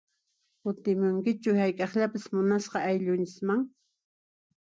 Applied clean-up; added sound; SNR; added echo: none; none; none; none.